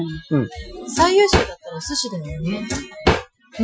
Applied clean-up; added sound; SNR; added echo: classical method Wiener filter.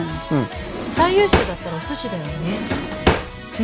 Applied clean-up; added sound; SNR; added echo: none; Drawer open or close; 0 dB; none.